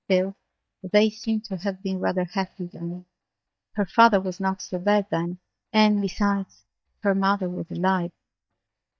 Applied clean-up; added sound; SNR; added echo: neural mask model DeepFilterNet 3.